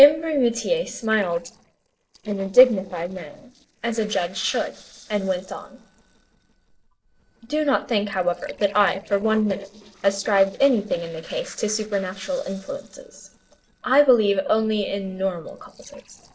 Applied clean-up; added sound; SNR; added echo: neural separator model SepFormer DNS4.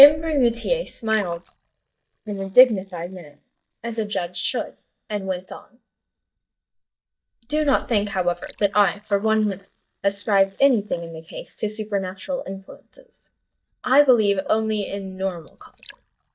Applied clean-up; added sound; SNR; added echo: neural mask model DeepFilterNet 3.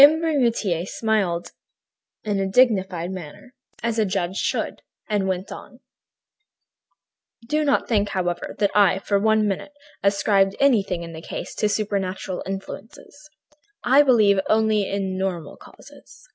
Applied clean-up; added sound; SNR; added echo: none; none; none; none.